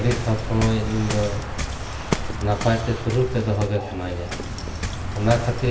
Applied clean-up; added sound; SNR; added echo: none; Waves, surf; 4 dB; reverberation time 0.9 s.